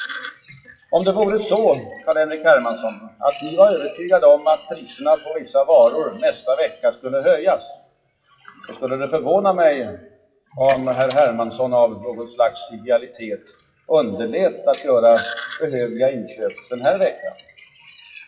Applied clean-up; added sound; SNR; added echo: classical method WPE with log-MMSE.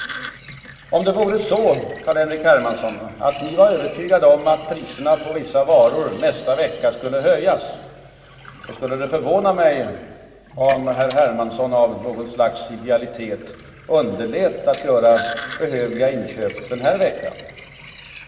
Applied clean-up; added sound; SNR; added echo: none; Sink (filling or washing); 19 dB; reverberation time 1.8 s.